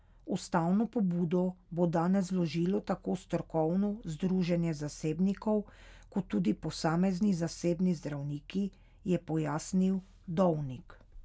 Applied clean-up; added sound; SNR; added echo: none; none; none; none.